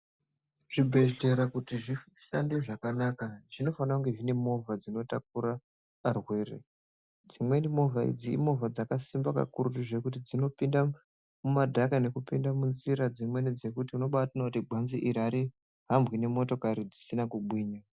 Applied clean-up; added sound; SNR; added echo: none; none; none; none.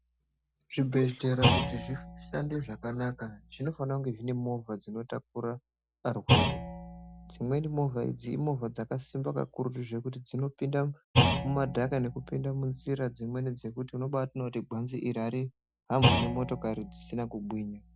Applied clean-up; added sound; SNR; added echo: none; Thump, thud; 1 dB; none.